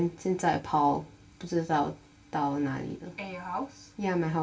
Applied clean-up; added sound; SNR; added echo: none; none; none; reverberation time 0.2 s.